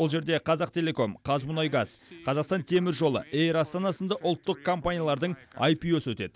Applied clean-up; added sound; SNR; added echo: none; none; none; none.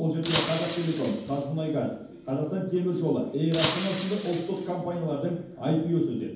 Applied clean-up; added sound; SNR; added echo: none; Shatter; 8 dB; reverberation time 0.9 s.